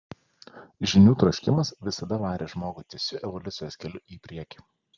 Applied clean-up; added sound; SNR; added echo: none; none; none; none.